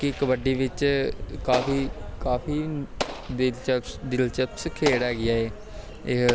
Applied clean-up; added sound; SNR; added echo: none; Explosion; 11 dB; none.